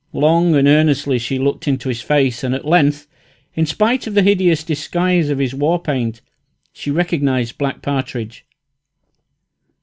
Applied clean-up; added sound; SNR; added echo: none; none; none; none.